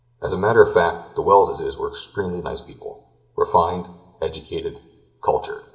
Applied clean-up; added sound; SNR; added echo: none; none; none; reverberation time 0.9 s.